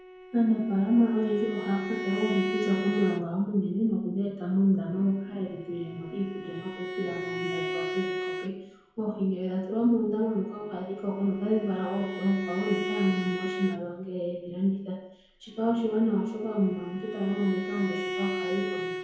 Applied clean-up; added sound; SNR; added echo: none; Bowed string instrument; 8 dB; reverberation time 0.9 s.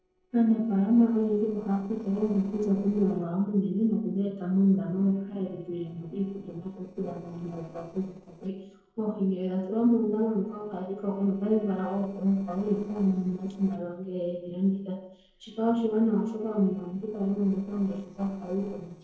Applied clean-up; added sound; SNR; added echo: neural separator model SepFormer DNS4.